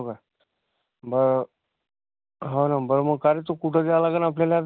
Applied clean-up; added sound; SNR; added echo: none; none; none; none.